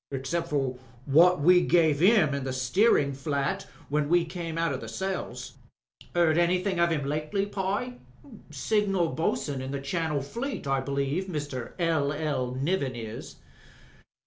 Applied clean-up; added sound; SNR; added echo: none; none; none; none.